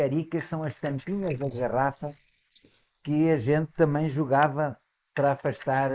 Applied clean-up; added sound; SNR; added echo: neural mask model Resemble Enhance denoiser.